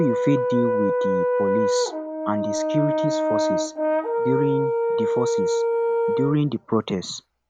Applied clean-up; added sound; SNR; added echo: none; Brass instrument; -4 dB; none.